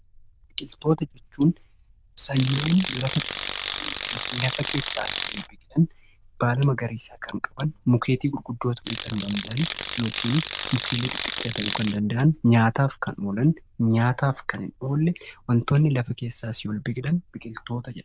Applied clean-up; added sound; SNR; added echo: neural diffusion model UNIVERSE++.